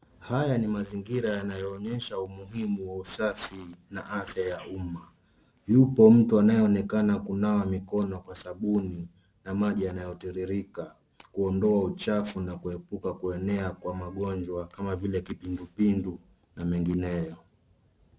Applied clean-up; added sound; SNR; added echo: none; none; none; none.